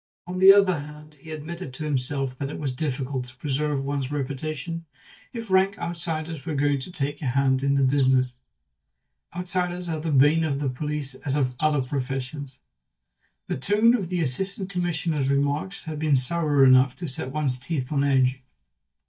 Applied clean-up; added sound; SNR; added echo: neural mask model DeepFilterNet 3.